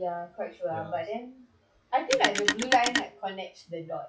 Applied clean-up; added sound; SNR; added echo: classical method log-MMSE.